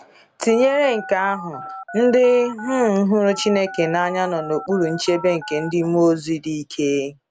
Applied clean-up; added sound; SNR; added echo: none; Telephone; 14 dB; none.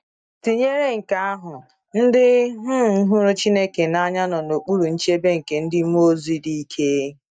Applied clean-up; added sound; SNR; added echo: neural mask model DeepFilterNet 3.